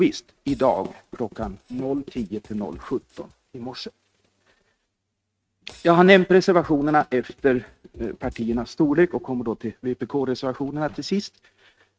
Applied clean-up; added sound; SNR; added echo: neural mask model RNNoise.